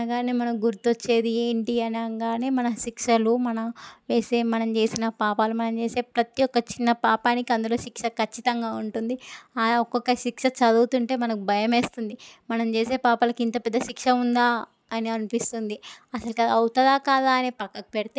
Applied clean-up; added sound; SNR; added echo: none; none; none; none.